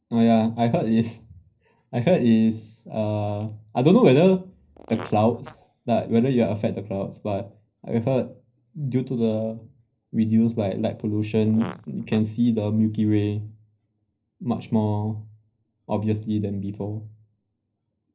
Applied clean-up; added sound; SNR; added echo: neural separator model SepFormer DNS4.